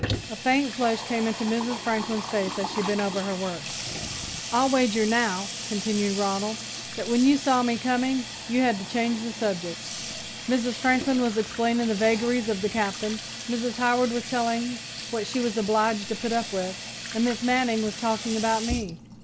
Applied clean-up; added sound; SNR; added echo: none; Sink (filling or washing) / Water tap, faucet; 9 dB; none.